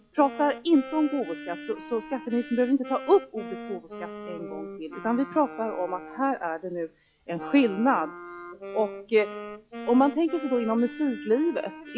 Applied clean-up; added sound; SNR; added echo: classical method log-MMSE.